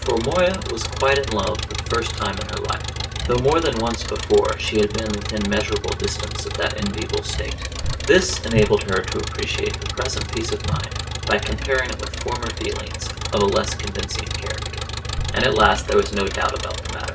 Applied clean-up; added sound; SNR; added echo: none; Engine; 5 dB; reverberation time 0.6 s.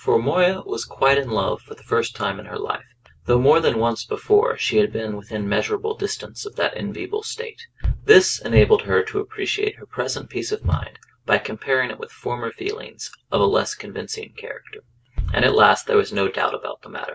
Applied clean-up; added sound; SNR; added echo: none; none; none; none.